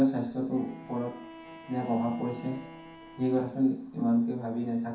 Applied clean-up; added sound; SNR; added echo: none; Bowed string instrument; 17 dB; reverberation time 0.6 s.